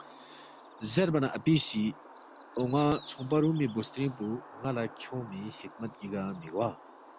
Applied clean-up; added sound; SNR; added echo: none; Bird; 18 dB; none.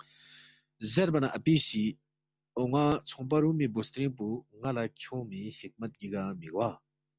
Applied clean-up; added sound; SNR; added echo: none; none; none; none.